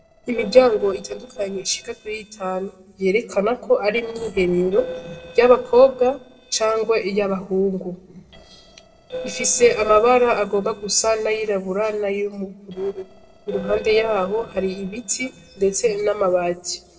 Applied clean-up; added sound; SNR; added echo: neural separator model SepFormer DNS4.